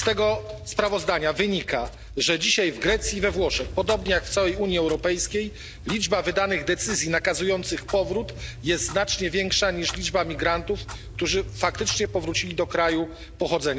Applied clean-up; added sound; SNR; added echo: none; Clock; 13 dB; none.